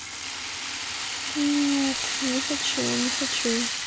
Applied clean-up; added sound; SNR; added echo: none; Rattle (instrument); 0 dB; none.